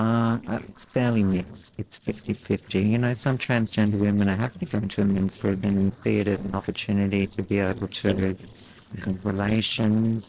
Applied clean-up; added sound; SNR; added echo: neural separator model SepFormer DNS4.